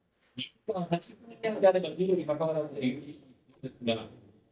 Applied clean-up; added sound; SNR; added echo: neural mask model DeepFilterNet 3.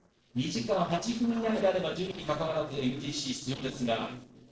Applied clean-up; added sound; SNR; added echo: neural separator model SepFormer DNS4.